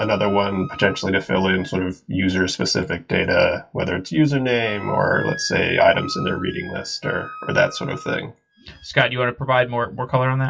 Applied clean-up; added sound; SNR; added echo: classical method WPE with log-MMSE.